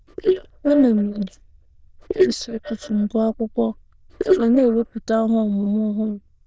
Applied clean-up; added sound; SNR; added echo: neural diffusion model UNIVERSE++.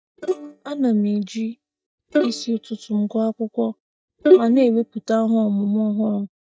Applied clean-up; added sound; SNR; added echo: neural mask model DeepFilterNet 3.